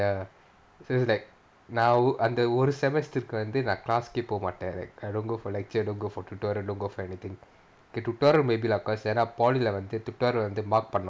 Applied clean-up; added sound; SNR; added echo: none; none; none; none.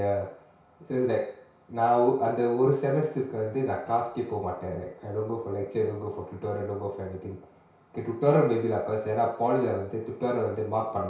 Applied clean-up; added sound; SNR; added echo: none; none; none; reverberation time 0.6 s.